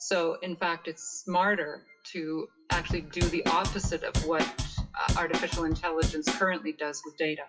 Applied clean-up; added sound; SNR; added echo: classical method WPE with log-MMSE.